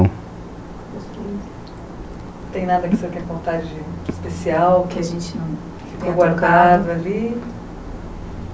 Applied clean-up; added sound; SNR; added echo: none; none; none; none.